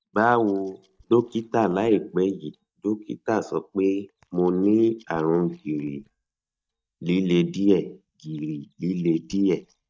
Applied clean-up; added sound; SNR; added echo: neural mask model DeepFilterNet 3.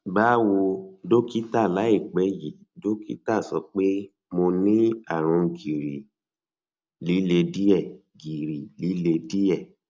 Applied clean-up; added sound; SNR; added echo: none; none; none; none.